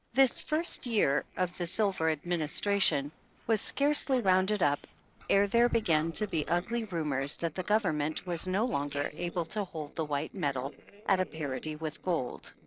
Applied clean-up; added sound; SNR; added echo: neural separator model SepFormer DNS4.